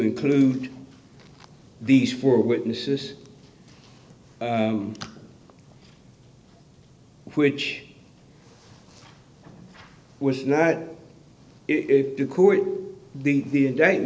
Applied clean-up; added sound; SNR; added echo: none; none; none; none.